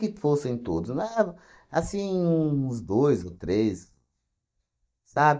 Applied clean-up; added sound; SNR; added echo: neural mask model DeepFilterNet 3.